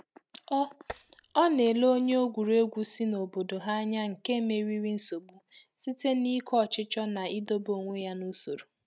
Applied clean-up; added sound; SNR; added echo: neural mask model RNNoise.